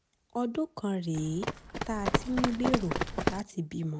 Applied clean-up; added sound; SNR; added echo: none; Run; -1 dB; none.